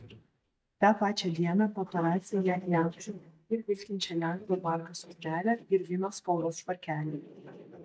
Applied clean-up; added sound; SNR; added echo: neural mask model DeepFilterNet 3.